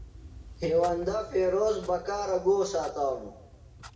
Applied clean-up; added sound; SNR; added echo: none; Clock; 18 dB; reverberation time 0.8 s.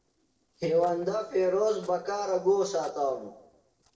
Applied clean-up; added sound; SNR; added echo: neural separator model SepFormer DNS4.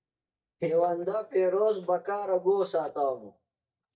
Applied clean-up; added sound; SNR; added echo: neural mask model DeepFilterNet 3.